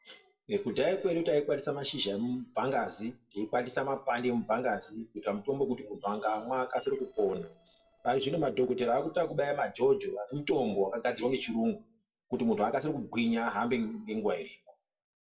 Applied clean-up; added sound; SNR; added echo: neural separator model SepFormer DNS4.